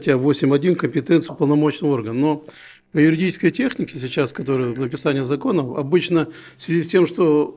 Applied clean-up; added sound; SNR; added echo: neural separator model SepFormer DNS4.